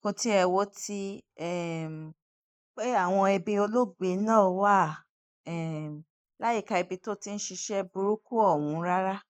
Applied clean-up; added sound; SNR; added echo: neural mask model Resemble Enhance denoiser.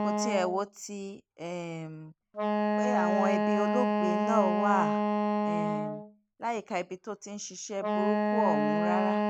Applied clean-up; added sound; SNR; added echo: none; Wind instrument, woodwind instrument; -4 dB; none.